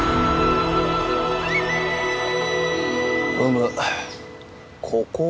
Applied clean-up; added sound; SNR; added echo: none; none; none; none.